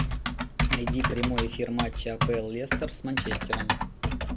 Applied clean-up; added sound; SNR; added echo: none; Typing; -3 dB; none.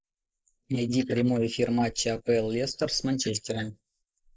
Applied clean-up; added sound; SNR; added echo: neural mask model Resemble Enhance denoiser.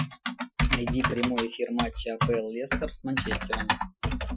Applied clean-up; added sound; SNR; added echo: classical method Wiener filter.